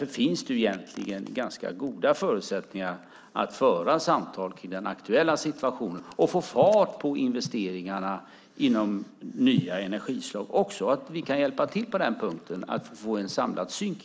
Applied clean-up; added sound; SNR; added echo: none; none; none; none.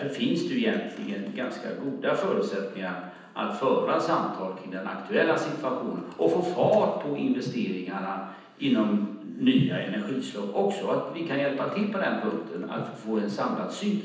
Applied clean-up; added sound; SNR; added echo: none; none; none; reverberation time 0.9 s.